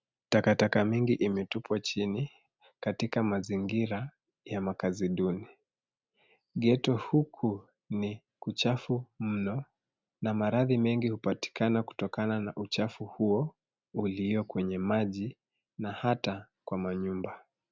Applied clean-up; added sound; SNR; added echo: none; none; none; none.